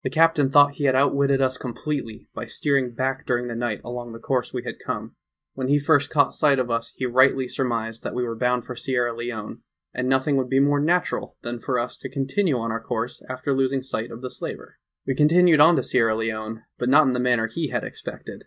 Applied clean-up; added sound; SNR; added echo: neural mask model DeepFilterNet 3.